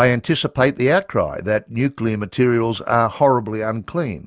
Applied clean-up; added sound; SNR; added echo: none; none; none; none.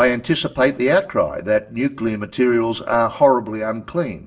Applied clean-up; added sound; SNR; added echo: none; none; none; reverberation time 0.4 s.